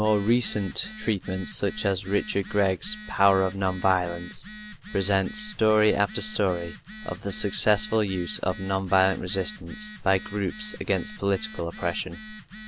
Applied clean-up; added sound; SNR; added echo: none; Telephone; 15 dB; none.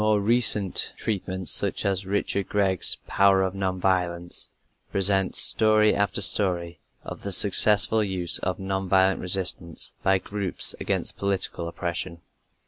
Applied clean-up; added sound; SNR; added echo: none; none; none; none.